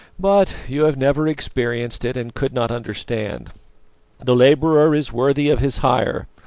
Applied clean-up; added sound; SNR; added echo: none; none; none; none.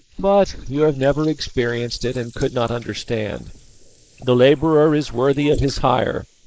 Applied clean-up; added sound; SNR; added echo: neural mask model Resemble Enhance denoiser.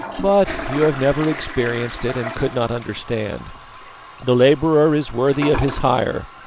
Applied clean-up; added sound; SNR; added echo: none; Toilet flush; 12 dB; none.